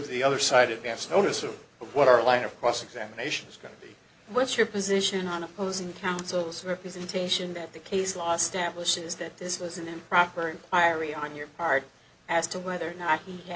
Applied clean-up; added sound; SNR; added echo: none; none; none; none.